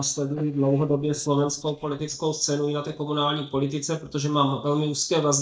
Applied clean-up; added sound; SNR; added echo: neural mask model DeepFilterNet 3.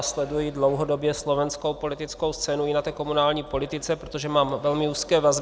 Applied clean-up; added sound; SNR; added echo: none; none; none; none.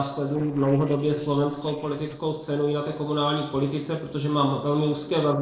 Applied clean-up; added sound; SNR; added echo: neural separator model SepFormer DNS4.